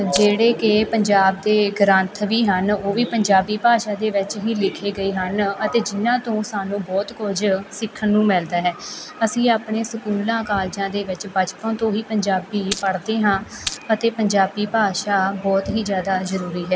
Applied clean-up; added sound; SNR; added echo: none; Glass; 11 dB; none.